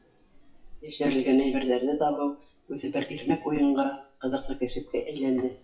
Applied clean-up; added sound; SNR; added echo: classical method WPE with log-MMSE.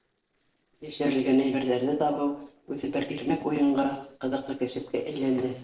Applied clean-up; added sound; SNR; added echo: neural separator model SepFormer DNS4.